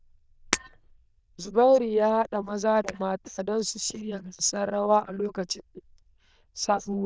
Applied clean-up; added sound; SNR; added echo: neural diffusion model UNIVERSE++.